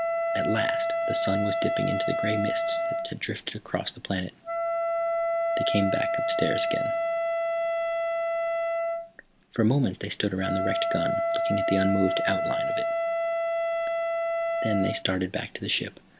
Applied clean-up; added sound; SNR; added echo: none; Wind instrument, woodwind instrument; -2 dB; none.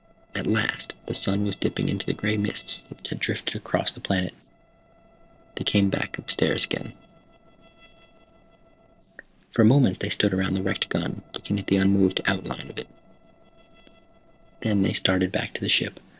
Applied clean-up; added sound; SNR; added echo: neural separator model SepFormer DNS4.